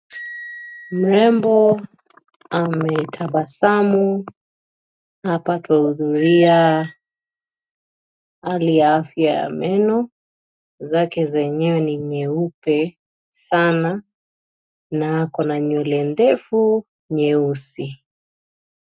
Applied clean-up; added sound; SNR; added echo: neural mask model RNNoise.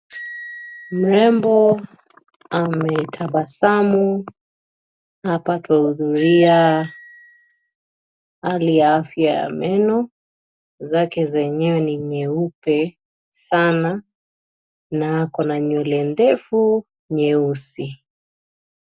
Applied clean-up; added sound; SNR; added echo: none; Bicycle bell; 17 dB; none.